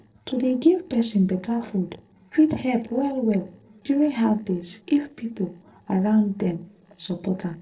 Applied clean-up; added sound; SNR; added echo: neural separator model SepFormer DNS4.